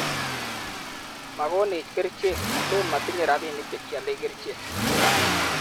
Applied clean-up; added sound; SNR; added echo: none; Accelerating, revving, vroom; -1 dB; none.